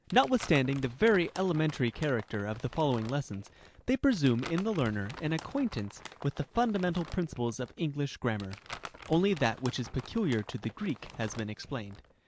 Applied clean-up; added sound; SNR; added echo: none; Crumpling, crinkling; 17 dB; none.